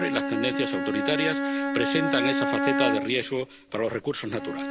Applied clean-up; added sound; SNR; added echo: none; Bowed string instrument; 0 dB; none.